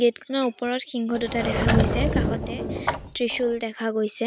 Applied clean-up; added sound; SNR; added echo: none; Sliding door / Wood; -1 dB; none.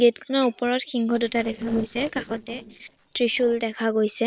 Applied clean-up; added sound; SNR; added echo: neural separator model SepFormer DNS4.